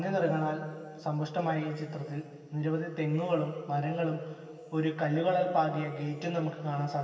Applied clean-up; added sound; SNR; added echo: none; none; none; reverberation time 2.6 s.